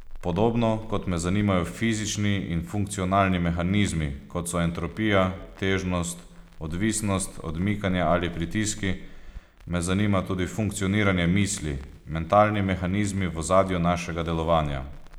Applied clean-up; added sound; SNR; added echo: none; Crackle; 17 dB; none.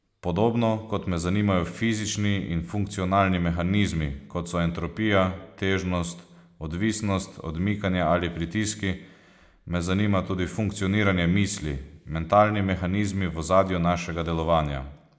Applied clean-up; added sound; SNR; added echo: none; none; none; none.